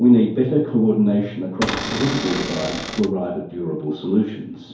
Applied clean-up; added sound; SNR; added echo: none; Cupboard open or close / Door; 6 dB; reverberation time 2.4 s.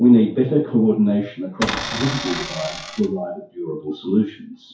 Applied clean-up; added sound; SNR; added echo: classical method WPE with log-MMSE.